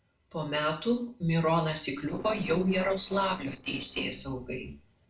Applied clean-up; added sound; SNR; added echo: neural separator model SepFormer DNS4.